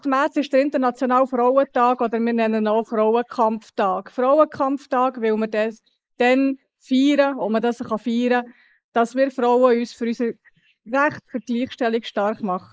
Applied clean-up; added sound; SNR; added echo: neural mask model Resemble Enhance denoiser.